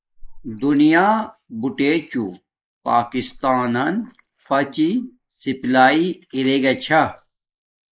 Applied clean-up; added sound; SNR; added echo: neural mask model Resemble Enhance denoiser.